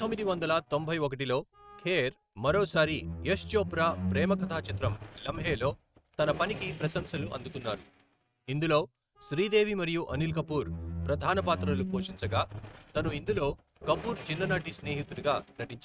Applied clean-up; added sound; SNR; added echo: neural mask model RNNoise.